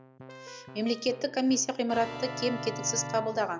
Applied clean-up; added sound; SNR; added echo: none; Keyboard (musical); 11 dB; none.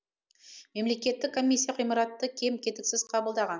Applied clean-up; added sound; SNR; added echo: none; none; none; none.